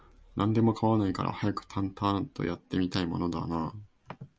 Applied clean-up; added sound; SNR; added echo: none; none; none; none.